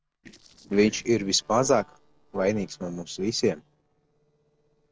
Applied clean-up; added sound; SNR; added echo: neural separator model SepFormer DNS4.